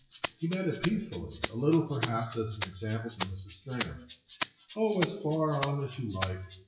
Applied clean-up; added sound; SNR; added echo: classical method WPE with log-MMSE.